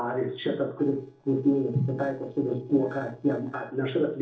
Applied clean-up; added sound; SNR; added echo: neural separator model SepFormer DNS4.